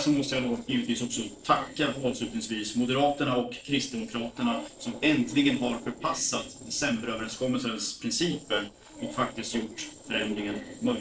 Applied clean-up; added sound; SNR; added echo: neural separator model SepFormer DNS4.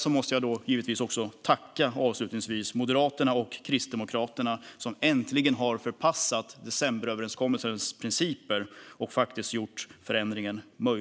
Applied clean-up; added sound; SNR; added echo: none; none; none; none.